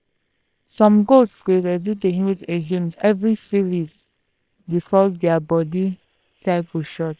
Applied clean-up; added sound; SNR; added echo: neural separator model SepFormer WHAM!.